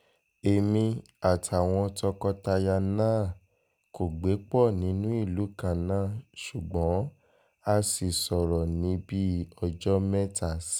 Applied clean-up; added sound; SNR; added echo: none; none; none; none.